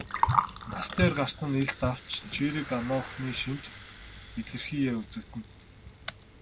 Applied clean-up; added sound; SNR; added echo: none; Gurgling; 3 dB; none.